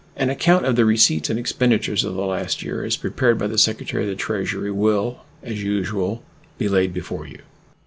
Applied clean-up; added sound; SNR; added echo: none; none; none; none.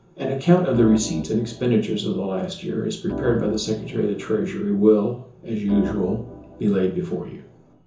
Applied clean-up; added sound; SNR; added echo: none; Organ; 14 dB; reverberation time 0.6 s.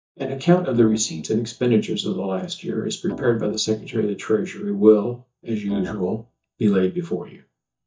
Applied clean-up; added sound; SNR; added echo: neural mask model DeepFilterNet 3.